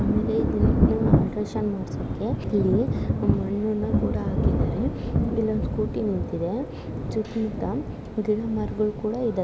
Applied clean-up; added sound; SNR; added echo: none; Thunder; -1 dB; none.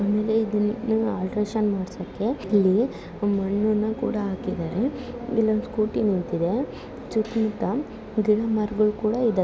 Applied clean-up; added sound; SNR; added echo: none; none; none; none.